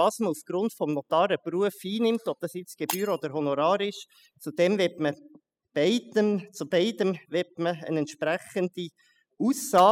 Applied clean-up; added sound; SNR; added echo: classical method spectral subtraction.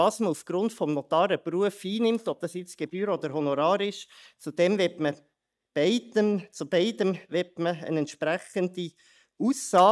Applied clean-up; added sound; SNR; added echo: neural mask model DeepFilterNet 3.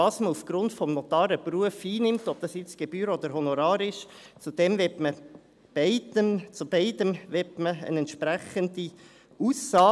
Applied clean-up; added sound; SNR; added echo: none; none; none; none.